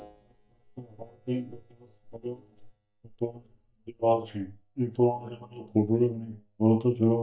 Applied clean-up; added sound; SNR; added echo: neural mask model DeepFilterNet 3.